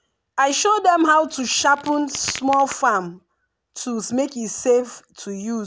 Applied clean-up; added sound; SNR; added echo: none; Crack; 18 dB; none.